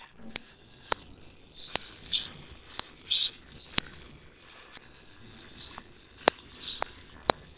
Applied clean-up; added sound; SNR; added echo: neural separator model SepFormer WHAMR!.